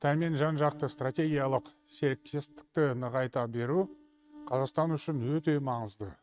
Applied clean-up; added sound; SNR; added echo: neural mask model RNNoise.